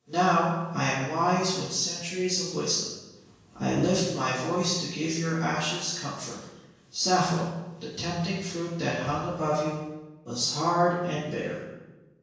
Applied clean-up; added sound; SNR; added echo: none; none; none; reverberation time 1.0 s.